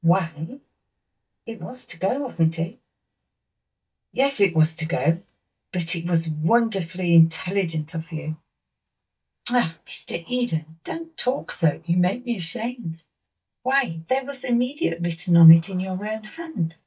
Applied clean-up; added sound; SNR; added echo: neural mask model DeepFilterNet 3.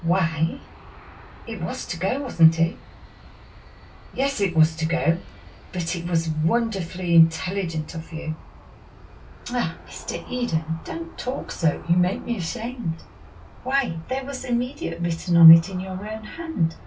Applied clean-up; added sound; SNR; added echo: none; Aircraft; 19 dB; reverberation time 0.2 s.